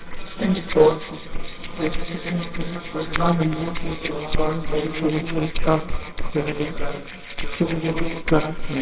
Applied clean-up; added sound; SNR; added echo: neural separator model SepFormer WHAMR!.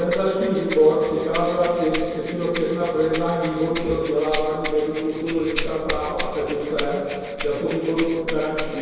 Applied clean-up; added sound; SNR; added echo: none; Rattle (instrument); 10 dB; reverberation time 2.2 s.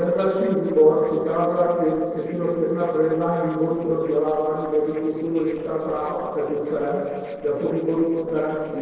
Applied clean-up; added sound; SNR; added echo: neural separator model SepFormer DNS4.